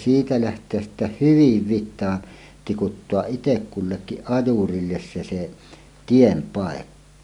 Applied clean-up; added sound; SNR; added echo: none; none; none; none.